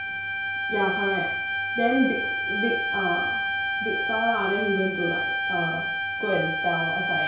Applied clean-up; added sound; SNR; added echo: none; Bowed string instrument; -2 dB; reverberation time 0.6 s.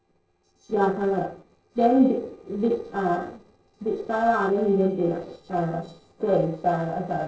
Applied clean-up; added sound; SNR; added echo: neural separator model SepFormer DNS4.